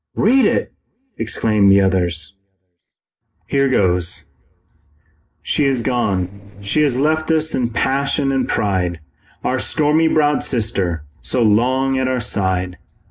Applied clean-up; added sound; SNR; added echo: neural separator model SepFormer DNS4.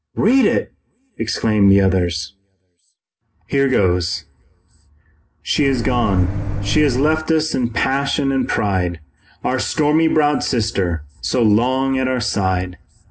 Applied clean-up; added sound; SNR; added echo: none; Microwave oven; 4 dB; reverberation time 0.3 s.